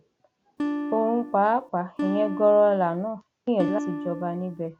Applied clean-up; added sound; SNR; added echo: none; Acoustic guitar; 7 dB; none.